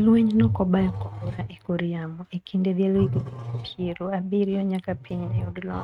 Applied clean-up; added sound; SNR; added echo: neural mask model RNNoise.